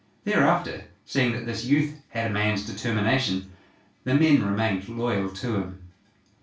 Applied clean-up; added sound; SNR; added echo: none; none; none; reverberation time 0.3 s.